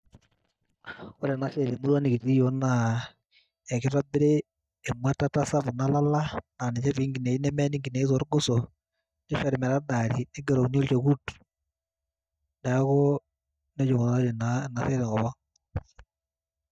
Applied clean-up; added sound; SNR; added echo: neural mask model DeepFilterNet 3.